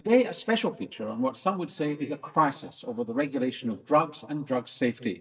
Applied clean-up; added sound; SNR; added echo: neural mask model DeepFilterNet 3.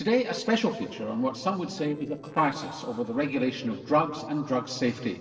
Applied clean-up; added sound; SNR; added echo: neural separator model SepFormer DNS4.